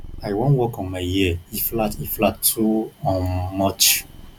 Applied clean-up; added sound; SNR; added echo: none; Purr; 19 dB; none.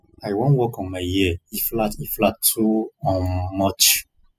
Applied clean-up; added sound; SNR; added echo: classical method spectral subtraction.